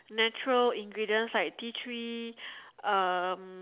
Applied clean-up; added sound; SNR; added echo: none; none; none; none.